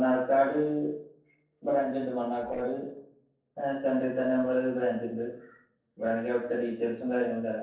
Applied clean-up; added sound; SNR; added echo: neural separator model SepFormer DNS4.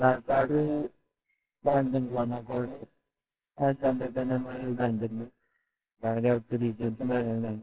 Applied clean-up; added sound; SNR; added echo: neural separator model SepFormer WHAMR!.